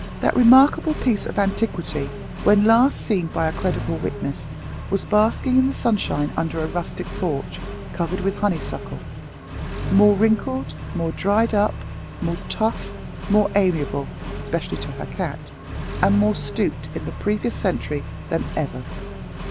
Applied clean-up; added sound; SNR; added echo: none; Accelerating, revving, vroom; 8 dB; none.